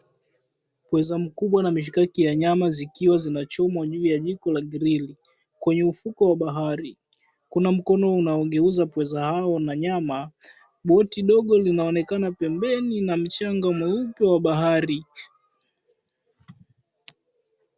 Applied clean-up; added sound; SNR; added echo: none; none; none; none.